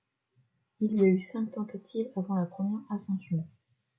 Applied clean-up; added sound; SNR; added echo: neural mask model Resemble Enhance denoiser.